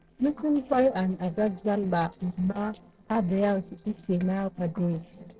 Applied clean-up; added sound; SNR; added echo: neural separator model SepFormer DNS4.